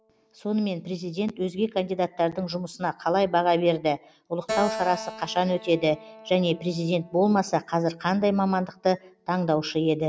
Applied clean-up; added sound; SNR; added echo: none; Keyboard (musical); 16 dB; none.